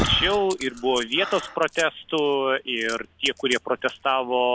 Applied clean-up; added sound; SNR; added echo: none; Breathing + Coin (dropping); 11 dB; none.